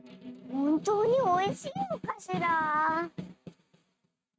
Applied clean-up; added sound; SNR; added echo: neural mask model RNNoise.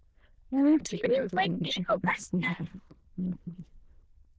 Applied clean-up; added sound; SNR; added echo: neural diffusion model UNIVERSE++.